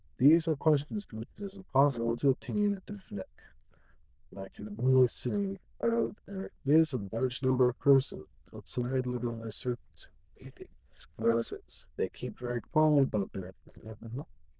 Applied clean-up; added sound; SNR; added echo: neural diffusion model UNIVERSE++.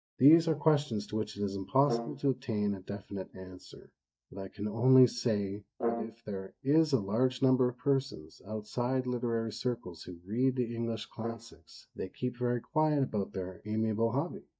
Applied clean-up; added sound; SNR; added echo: neural mask model DeepFilterNet 3.